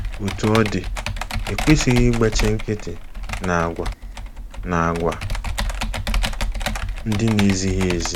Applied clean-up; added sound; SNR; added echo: none; Computer keyboard; 2 dB; none.